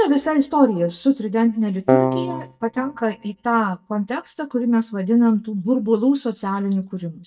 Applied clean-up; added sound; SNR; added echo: neural mask model DeepFilterNet 3.